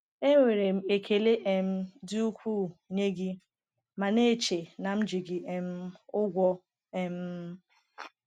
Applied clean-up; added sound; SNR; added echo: none; none; none; none.